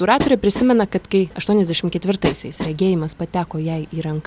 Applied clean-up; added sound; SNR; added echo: none; Train; 12 dB; none.